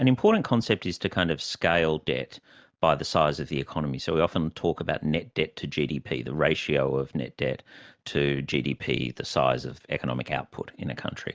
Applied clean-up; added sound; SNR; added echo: none; none; none; none.